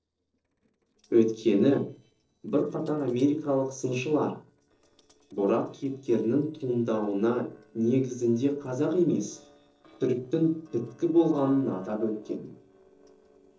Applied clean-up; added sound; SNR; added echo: neural separator model SepFormer DNS4.